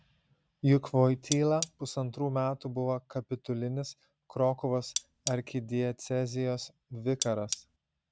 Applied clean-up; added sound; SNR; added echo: none; Cutlery, silverware; 7 dB; none.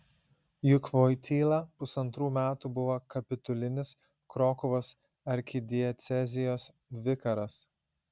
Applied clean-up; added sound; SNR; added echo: none; none; none; none.